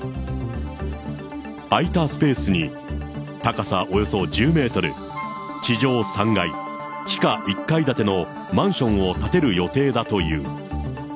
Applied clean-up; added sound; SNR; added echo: none; Wind instrument, woodwind instrument; 13 dB; none.